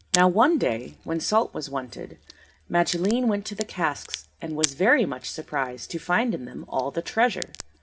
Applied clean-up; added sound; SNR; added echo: none; Crack; 13 dB; reverberation time 0.3 s.